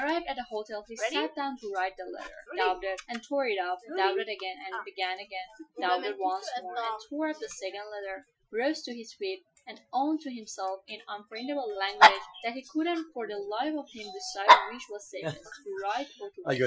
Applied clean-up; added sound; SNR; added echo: classical method Wiener filter.